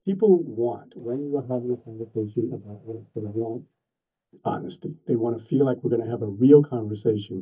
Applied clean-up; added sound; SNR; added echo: neural mask model DeepFilterNet 3.